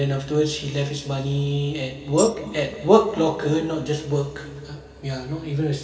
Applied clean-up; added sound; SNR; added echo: none; Tambourine; 12 dB; reverberation time 2.3 s.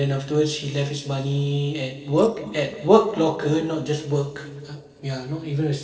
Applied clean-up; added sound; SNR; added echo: neural separator model SepFormer DNS4.